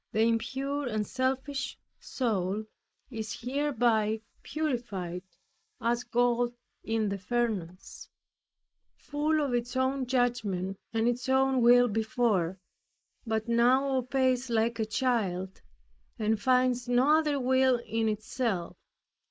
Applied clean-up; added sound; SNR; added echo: neural mask model Resemble Enhance denoiser.